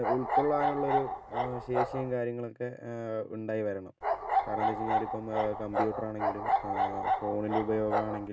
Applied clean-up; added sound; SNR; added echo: none; Bark; -2 dB; none.